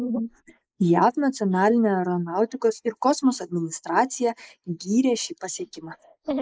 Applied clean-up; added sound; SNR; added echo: neural mask model Resemble Enhance denoiser.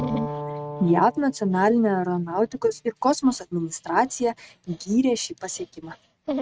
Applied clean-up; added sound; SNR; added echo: neural mask model RNNoise.